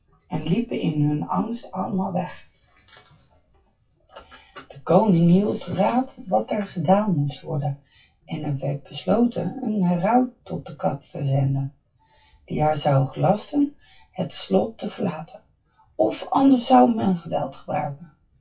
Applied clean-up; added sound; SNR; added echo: classical method WPE with log-MMSE.